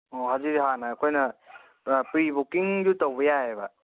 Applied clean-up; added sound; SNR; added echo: none; none; none; none.